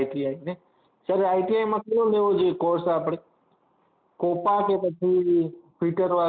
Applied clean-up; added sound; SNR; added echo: none; none; none; none.